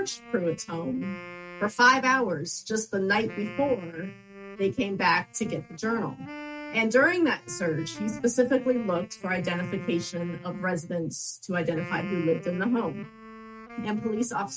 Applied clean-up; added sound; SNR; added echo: neural mask model RNNoise.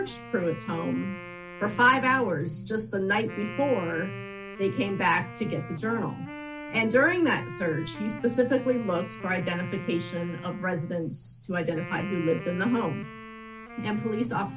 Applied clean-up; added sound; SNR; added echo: none; Wind instrument, woodwind instrument; 14 dB; none.